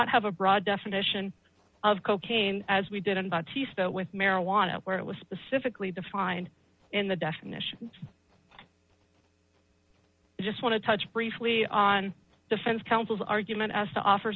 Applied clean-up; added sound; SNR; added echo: none; none; none; none.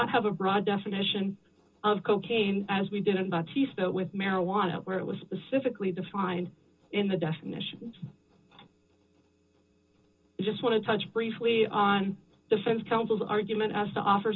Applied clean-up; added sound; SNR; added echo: none; none; none; reverberation time 0.2 s.